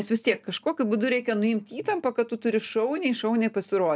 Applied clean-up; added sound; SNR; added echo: none; none; none; none.